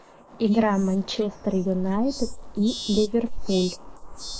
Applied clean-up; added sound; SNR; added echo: neural mask model Resemble Enhance denoiser.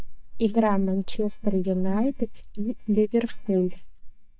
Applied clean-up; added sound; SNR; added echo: neural mask model DeepFilterNet 3.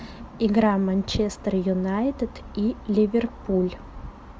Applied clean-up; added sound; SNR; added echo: none; none; none; none.